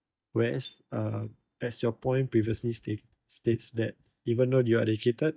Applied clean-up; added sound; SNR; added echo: neural mask model DeepFilterNet 3.